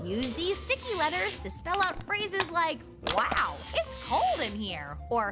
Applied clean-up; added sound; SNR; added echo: none; Crushing + Buzz; 8 dB; none.